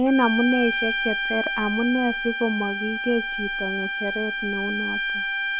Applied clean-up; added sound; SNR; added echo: none; Bowed string instrument; 1 dB; none.